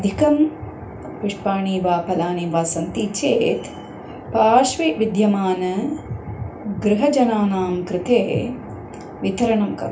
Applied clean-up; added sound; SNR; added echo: none; none; none; reverberation time 0.3 s.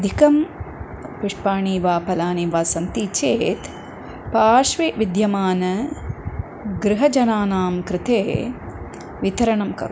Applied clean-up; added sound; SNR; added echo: none; none; none; none.